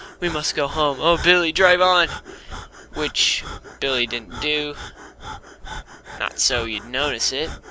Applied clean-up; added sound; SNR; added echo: none; Breathing; 13 dB; none.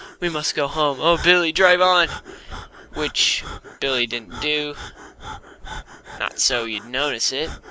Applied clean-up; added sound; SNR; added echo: neural mask model Resemble Enhance denoiser.